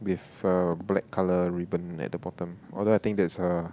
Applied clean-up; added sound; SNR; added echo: none; none; none; none.